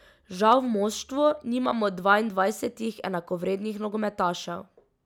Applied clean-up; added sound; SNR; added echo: none; none; none; none.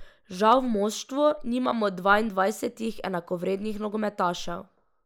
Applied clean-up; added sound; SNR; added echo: neural mask model Resemble Enhance denoiser.